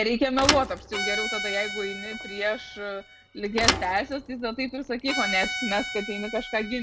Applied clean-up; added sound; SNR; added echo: none; Bowed string instrument + Thump, thud; 3 dB; none.